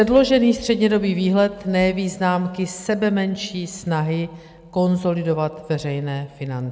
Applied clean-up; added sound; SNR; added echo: none; none; none; none.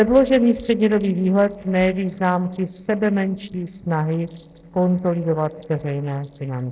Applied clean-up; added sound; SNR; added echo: neural separator model SepFormer DNS4.